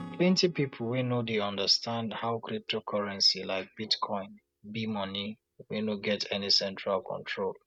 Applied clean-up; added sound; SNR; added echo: neural mask model RNNoise.